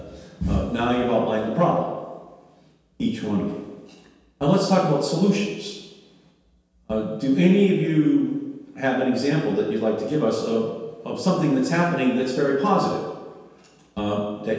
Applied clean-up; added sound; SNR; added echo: none; none; none; reverberation time 1.2 s.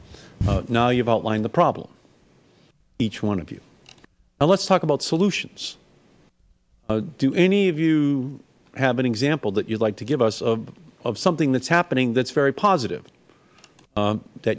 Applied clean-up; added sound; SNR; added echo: none; none; none; none.